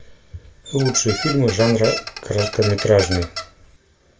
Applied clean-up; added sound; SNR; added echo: none; Squeak; 9 dB; reverberation time 0.2 s.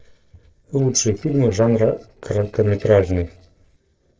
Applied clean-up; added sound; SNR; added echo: neural separator model SepFormer DNS4.